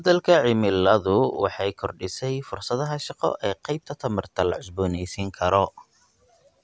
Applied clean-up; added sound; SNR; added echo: none; none; none; none.